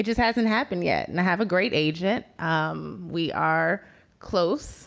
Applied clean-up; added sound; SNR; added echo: none; none; none; none.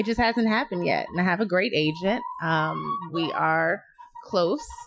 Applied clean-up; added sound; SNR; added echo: classical method Wiener filter.